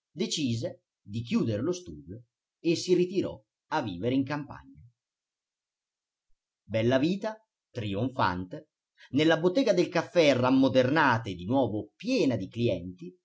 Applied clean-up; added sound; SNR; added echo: none; none; none; none.